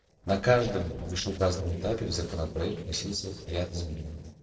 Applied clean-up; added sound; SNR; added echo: neural separator model SepFormer DNS4.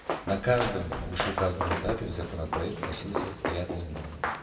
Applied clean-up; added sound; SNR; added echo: none; Run; 3 dB; reverberation time 2.3 s.